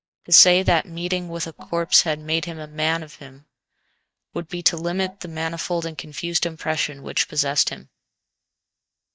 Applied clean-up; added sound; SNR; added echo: neural mask model DeepFilterNet 3.